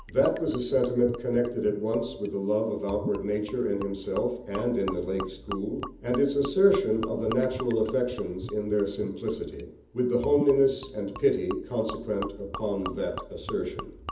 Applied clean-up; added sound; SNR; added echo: none; Gurgling / Liquid; 14 dB; reverberation time 0.7 s.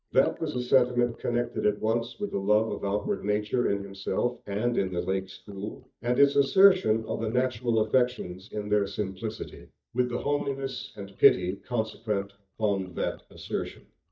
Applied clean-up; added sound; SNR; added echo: neural mask model DeepFilterNet 3.